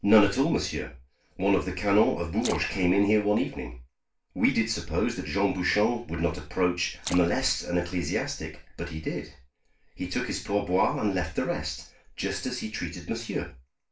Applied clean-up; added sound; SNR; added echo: none; Splash, splatter; 16 dB; reverberation time 0.3 s.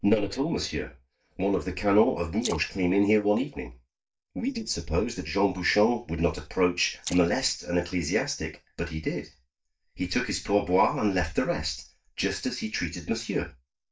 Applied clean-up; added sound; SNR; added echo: neural mask model DeepFilterNet 3.